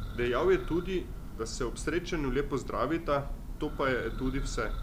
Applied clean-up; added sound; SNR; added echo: none; Church bell; 5 dB; none.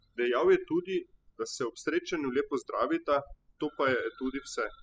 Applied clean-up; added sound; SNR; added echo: classical method spectral subtraction.